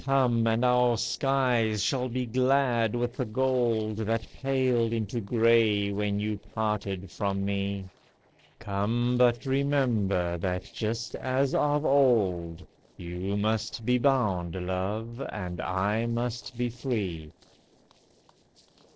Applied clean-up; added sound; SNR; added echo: neural separator model SepFormer DNS4.